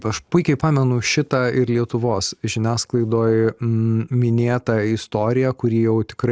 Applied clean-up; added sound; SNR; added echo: none; none; none; none.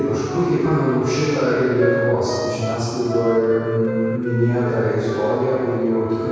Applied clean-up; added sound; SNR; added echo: none; Wind instrument, woodwind instrument; 9 dB; reverberation time 2.2 s.